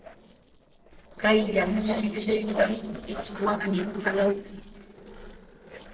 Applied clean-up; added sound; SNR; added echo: neural separator model SepFormer DNS4.